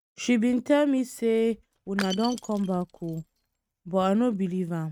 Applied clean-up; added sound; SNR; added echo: neural mask model RNNoise.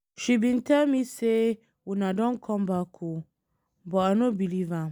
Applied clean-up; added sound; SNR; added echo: none; none; none; none.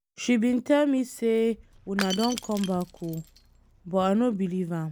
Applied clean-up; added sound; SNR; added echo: none; Shatter / Crushing; 14 dB; none.